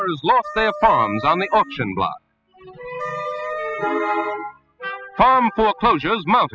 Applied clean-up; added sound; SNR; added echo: classical method spectral subtraction.